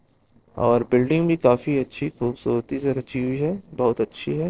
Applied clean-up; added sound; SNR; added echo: neural separator model SepFormer DNS4.